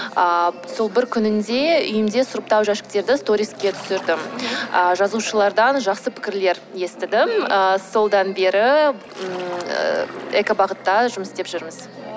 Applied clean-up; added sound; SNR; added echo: none; Splash, splatter; 18 dB; none.